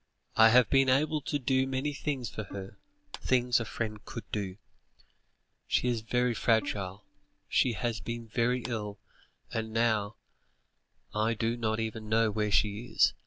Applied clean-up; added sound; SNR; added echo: none; Bowed string instrument + Clapping; 20 dB; none.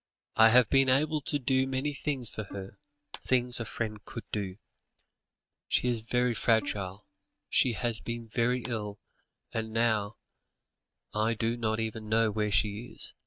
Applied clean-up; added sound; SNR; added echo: neural mask model RNNoise.